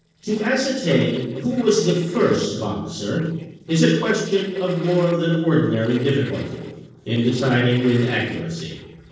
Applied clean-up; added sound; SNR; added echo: neural separator model SepFormer DNS4.